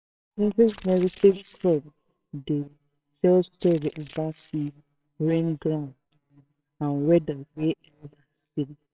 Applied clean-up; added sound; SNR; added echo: neural separator model SepFormer WHAMR!.